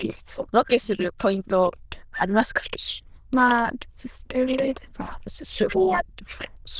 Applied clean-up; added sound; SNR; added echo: neural diffusion model UNIVERSE++.